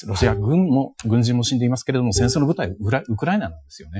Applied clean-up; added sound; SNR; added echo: classical method Wiener filter.